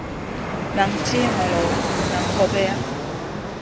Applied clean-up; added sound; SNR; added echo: none; Fixed-wing aircraft, airplane; -1 dB; none.